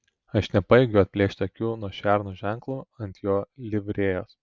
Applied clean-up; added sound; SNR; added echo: none; none; none; none.